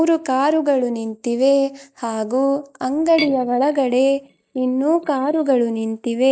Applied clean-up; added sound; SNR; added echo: neural mask model DeepFilterNet 3.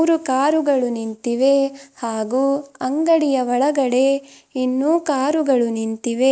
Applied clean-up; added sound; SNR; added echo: none; none; none; none.